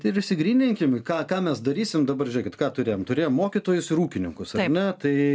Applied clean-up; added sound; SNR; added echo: none; none; none; none.